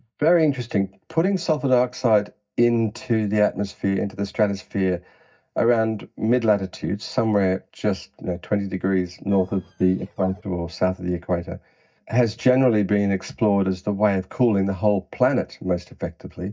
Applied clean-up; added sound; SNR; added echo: neural mask model DeepFilterNet 3.